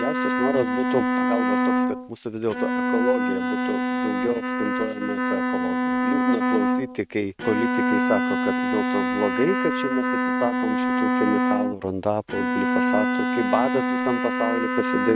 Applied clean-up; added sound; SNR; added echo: neural mask model RNNoise.